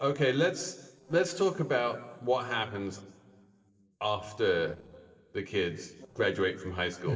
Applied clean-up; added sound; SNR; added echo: neural separator model SepFormer DNS4.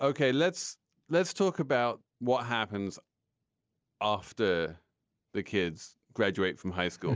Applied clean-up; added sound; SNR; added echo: none; none; none; none.